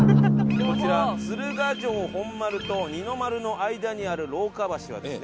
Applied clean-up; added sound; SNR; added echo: none; Drum; -1 dB; none.